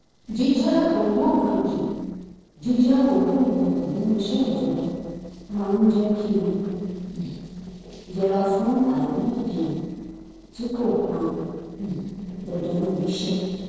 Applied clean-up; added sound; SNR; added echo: neural separator model SepFormer DNS4.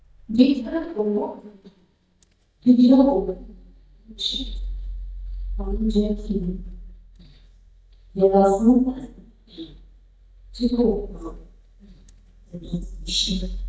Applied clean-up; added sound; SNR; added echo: neural mask model DeepFilterNet 3.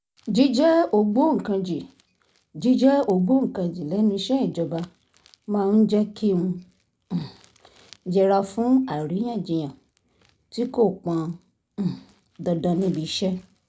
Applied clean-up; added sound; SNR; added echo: none; none; none; none.